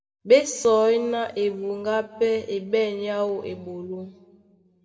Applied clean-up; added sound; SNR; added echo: none; none; none; reverberation time 1.2 s.